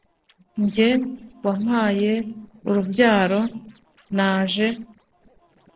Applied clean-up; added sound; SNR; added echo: neural separator model SepFormer DNS4.